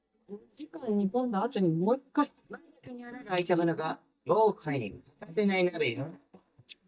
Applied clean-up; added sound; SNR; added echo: neural mask model DeepFilterNet 3.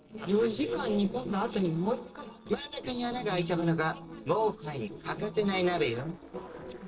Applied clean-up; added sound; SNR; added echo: neural separator model SepFormer DNS4.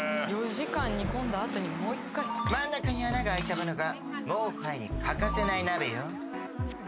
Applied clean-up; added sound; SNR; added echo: none; none; none; none.